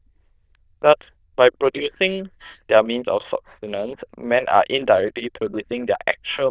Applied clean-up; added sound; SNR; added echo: neural diffusion model UNIVERSE++.